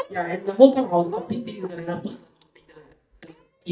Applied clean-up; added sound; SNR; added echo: neural mask model DeepFilterNet 3.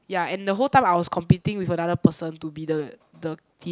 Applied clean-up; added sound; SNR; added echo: none; none; none; none.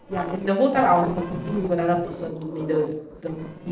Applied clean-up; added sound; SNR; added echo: neural separator model SepFormer DNS4.